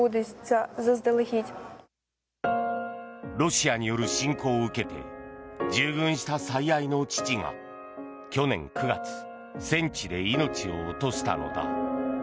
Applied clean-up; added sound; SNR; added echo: none; none; none; none.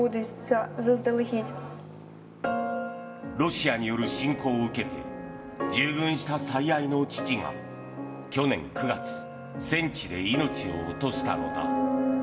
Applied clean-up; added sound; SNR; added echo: none; Traffic noise, roadway noise; 15 dB; reverberation time 2.8 s.